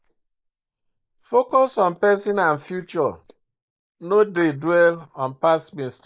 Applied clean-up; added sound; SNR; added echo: neural mask model Resemble Enhance denoiser.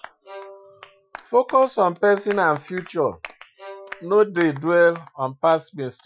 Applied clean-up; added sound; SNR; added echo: classical method Wiener filter.